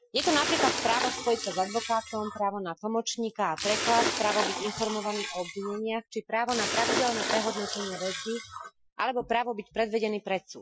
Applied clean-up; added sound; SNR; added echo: classical method Wiener filter.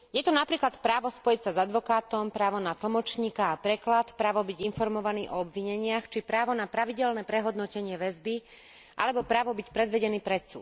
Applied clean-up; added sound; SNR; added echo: none; none; none; none.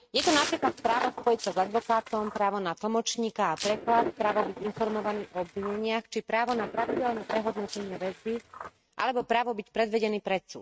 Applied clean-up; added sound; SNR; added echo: neural mask model RNNoise.